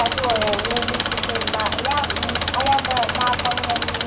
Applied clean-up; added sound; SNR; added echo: none; Engine; -1 dB; reverberation time 0.2 s.